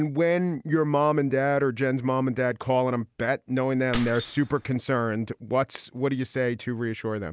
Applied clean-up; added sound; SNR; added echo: none; Keys jangling; 9 dB; none.